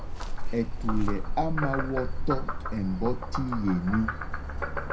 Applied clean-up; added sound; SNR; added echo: none; Frog; -2 dB; reverberation time 0.4 s.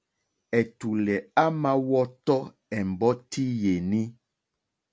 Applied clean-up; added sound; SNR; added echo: none; none; none; none.